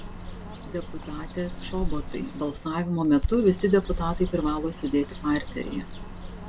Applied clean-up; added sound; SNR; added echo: none; Bird; 6 dB; none.